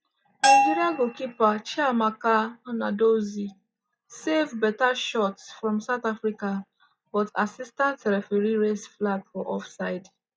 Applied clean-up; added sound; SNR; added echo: classical method log-MMSE.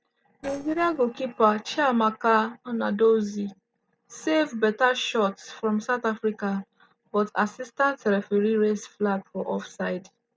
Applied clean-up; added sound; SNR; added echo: neural separator model SepFormer DNS4.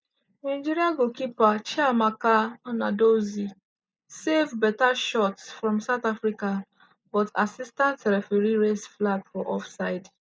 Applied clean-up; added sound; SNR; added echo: neural mask model Resemble Enhance denoiser.